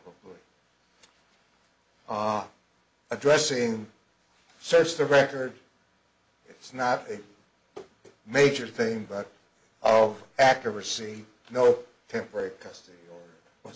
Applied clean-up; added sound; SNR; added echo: none; none; none; none.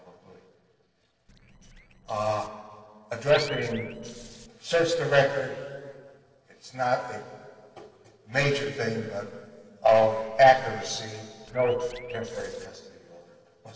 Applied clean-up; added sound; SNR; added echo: neural separator model SepFormer DNS4.